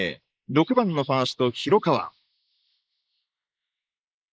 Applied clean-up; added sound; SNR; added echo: neural mask model Resemble Enhance denoiser.